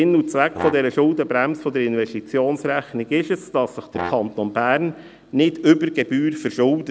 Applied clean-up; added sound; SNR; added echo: none; Brass instrument; 13 dB; none.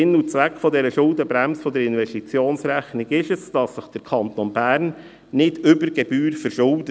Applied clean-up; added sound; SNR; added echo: none; none; none; none.